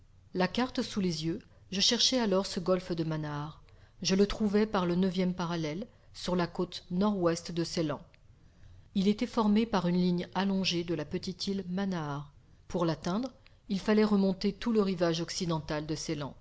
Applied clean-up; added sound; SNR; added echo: none; none; none; none.